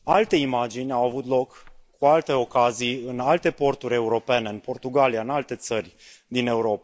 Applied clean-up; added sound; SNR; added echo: none; none; none; none.